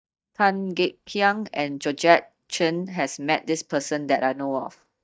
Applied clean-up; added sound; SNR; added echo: neural mask model DeepFilterNet 3.